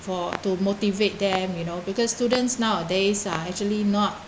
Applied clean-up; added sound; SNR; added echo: none; Clock; 16 dB; none.